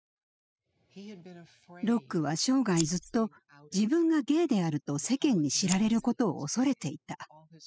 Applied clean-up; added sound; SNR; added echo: classical method spectral subtraction.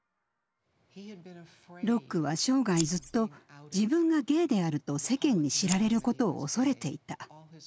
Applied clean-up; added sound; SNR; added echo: none; Scissors; 10 dB; none.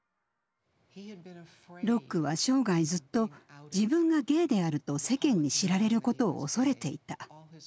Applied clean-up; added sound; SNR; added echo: none; none; none; none.